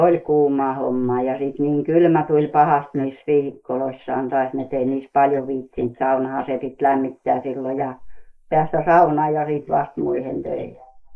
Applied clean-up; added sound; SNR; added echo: neural mask model Resemble Enhance denoiser.